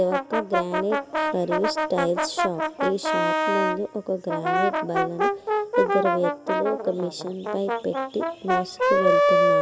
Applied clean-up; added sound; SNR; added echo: none; Brass instrument; -3 dB; none.